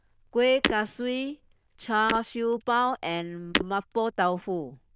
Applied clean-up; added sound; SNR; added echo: neural diffusion model UNIVERSE++.